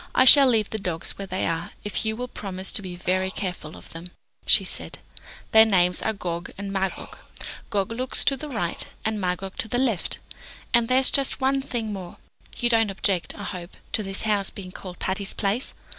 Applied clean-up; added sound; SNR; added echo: none; Breathing; 17 dB; none.